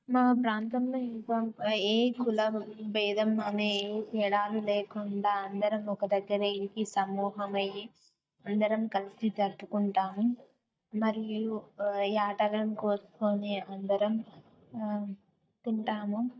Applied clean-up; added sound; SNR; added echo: neural mask model DeepFilterNet 3.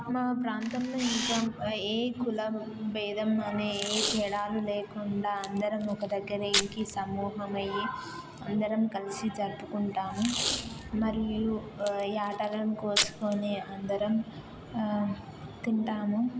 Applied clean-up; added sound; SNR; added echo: none; Camera + Packing tape, duct tape; 5 dB; none.